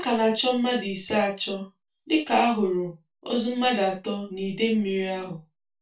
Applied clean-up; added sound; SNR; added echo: none; none; none; reverberation time 0.2 s.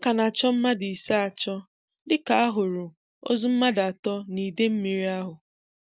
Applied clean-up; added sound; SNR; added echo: none; none; none; none.